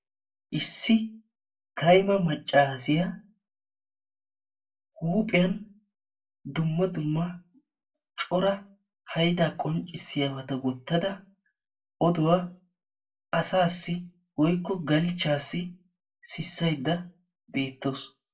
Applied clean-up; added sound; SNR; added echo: none; none; none; reverberation time 0.2 s.